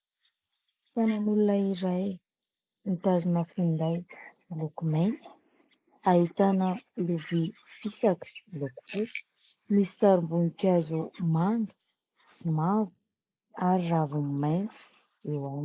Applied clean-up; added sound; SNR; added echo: neural mask model Resemble Enhance denoiser.